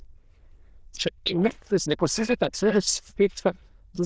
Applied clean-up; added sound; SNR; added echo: neural diffusion model UNIVERSE++.